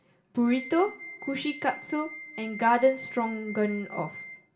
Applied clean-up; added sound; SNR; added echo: none; Wind instrument, woodwind instrument; 14 dB; reverberation time 0.8 s.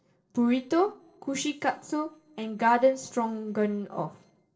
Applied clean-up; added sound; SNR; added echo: neural separator model SepFormer DNS4.